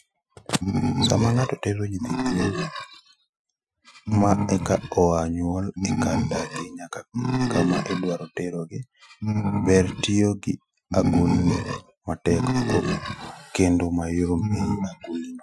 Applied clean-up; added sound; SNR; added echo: classical method Wiener filter.